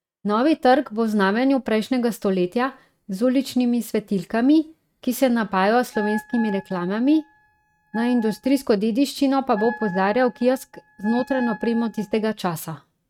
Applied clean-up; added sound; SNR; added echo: neural mask model RNNoise.